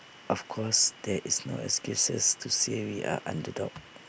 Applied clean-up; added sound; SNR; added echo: none; none; none; none.